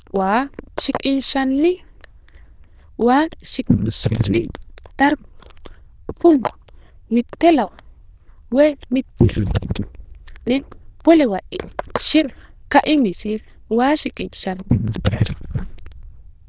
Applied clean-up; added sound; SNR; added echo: neural diffusion model UNIVERSE++.